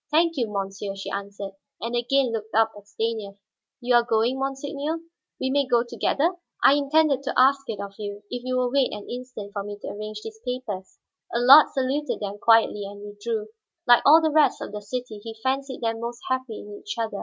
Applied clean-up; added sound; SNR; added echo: none; none; none; none.